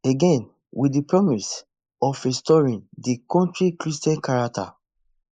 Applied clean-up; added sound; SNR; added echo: neural mask model Resemble Enhance denoiser.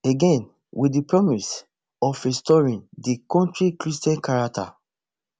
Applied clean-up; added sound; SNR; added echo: none; none; none; none.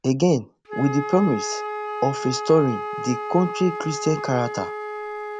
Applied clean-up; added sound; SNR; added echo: none; Wind instrument, woodwind instrument; 7 dB; none.